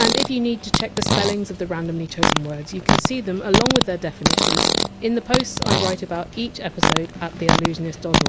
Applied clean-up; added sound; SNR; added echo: none; Fart; -3 dB; none.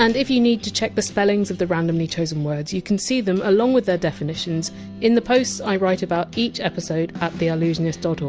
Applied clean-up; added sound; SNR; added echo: none; none; none; none.